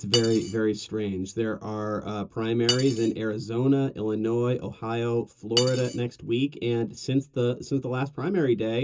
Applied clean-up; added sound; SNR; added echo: none; Cutlery, silverware; 10 dB; reverberation time 0.2 s.